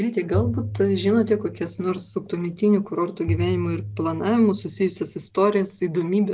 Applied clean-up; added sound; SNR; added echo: none; Bowed string instrument; 9 dB; none.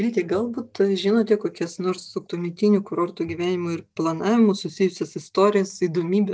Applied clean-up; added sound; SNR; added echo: neural mask model DeepFilterNet 3.